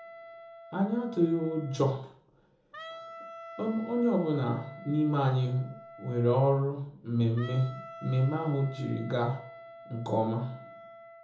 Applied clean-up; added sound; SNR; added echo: none; Wind instrument, woodwind instrument; 17 dB; reverberation time 1.0 s.